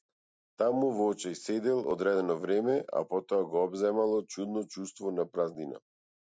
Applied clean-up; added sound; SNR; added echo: none; none; none; none.